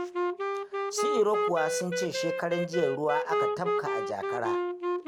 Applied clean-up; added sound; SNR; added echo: none; Wind instrument, woodwind instrument; -2 dB; none.